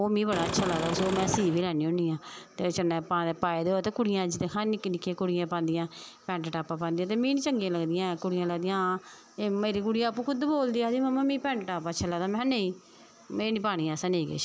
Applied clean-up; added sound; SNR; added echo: none; Engine / Car; 4 dB; none.